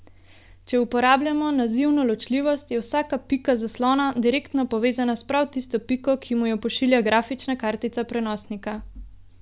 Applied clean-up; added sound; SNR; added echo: none; none; none; none.